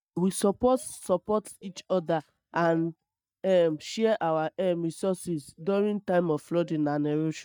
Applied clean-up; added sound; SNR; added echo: neural mask model DeepFilterNet 3.